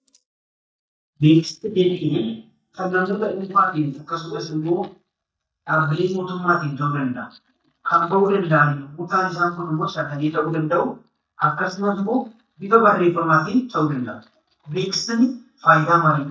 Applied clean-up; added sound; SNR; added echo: neural mask model DeepFilterNet 3.